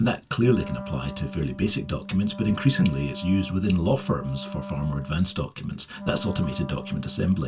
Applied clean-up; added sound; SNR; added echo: none; Wind instrument, woodwind instrument; 13 dB; reverberation time 0.1 s.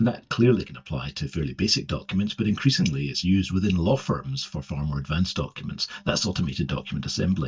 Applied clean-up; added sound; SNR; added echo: neural mask model DeepFilterNet 3.